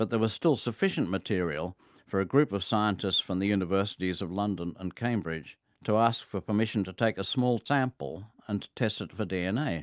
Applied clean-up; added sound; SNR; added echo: none; none; none; none.